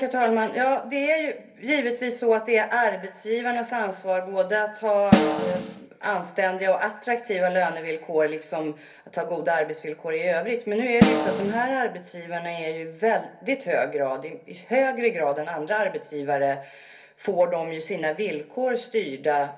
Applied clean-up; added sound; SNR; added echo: none; Snare drum; -4 dB; reverberation time 0.3 s.